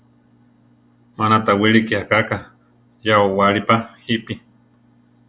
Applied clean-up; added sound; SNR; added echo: none; none; none; none.